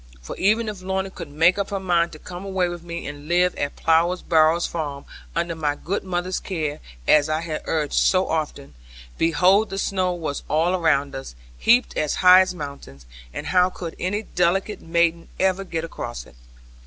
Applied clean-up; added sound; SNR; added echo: none; none; none; none.